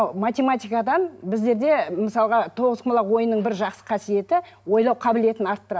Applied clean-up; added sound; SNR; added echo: none; none; none; none.